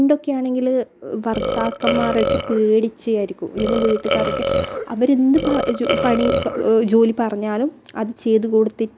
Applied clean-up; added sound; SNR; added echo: none; Burping, eructation; 3 dB; none.